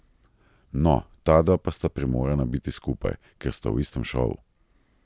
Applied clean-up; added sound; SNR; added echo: none; none; none; none.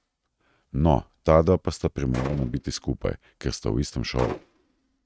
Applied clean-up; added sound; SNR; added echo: neural mask model RNNoise.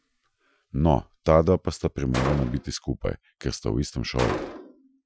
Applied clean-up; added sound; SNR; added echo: classical method Wiener filter.